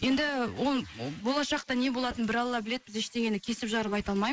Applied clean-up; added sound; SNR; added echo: neural mask model Resemble Enhance denoiser.